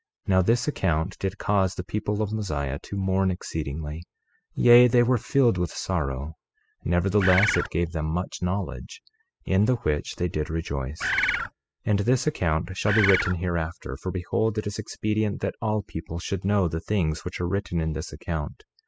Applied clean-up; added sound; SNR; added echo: classical method spectral subtraction.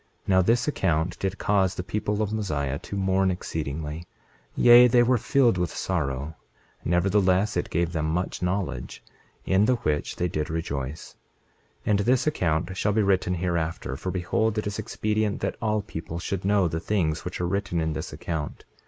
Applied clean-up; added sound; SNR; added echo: none; none; none; none.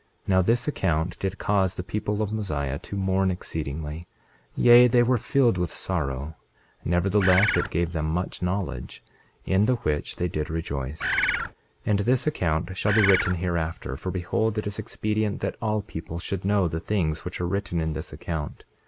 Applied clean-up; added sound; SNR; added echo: none; Bird; 1 dB; none.